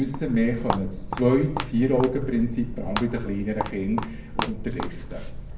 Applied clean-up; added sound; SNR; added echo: none; Walk, footsteps; 6 dB; reverberation time 0.5 s.